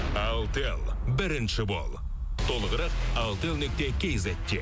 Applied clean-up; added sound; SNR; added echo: none; none; none; none.